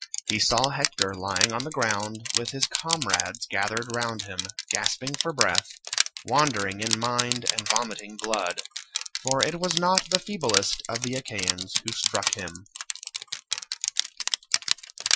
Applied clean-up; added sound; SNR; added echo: classical method Wiener filter.